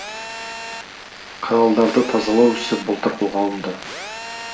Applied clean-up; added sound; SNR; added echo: none; Telephone; 12 dB; reverberation time 0.5 s.